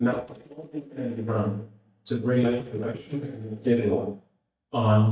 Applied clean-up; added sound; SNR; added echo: neural mask model DeepFilterNet 3.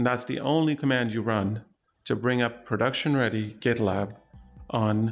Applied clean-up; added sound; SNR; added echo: none; none; none; none.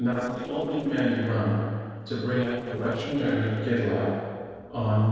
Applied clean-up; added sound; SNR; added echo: neural separator model SepFormer DNS4.